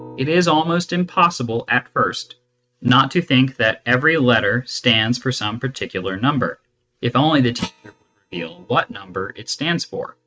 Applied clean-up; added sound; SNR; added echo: neural mask model RNNoise.